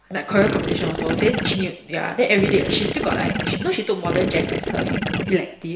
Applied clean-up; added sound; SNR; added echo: none; Gurgling / Liquid; 1 dB; reverberation time 0.9 s.